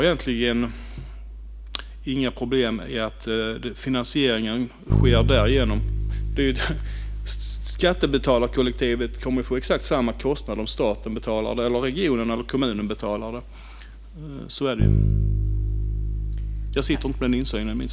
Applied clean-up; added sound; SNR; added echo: none; Bass guitar; 2 dB; none.